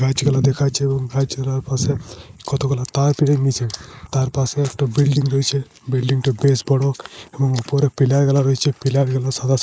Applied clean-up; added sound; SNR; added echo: neural mask model Resemble Enhance denoiser.